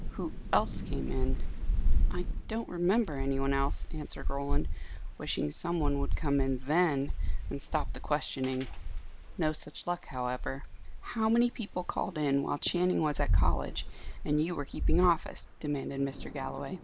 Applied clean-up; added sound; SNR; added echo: none; Thunder / Rain; -2 dB; none.